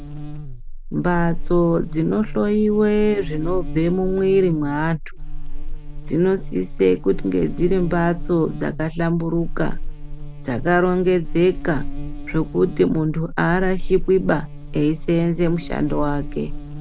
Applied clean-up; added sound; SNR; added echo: none; Buzz; 6 dB; none.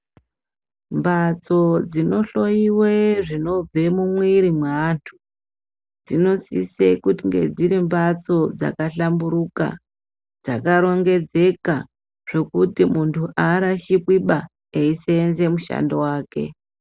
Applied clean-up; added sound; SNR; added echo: none; none; none; none.